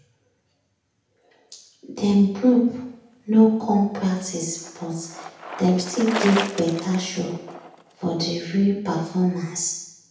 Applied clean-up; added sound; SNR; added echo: none; Bicycle; 14 dB; reverberation time 0.8 s.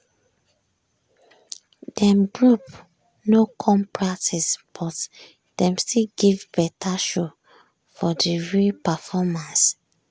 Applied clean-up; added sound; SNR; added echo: none; none; none; none.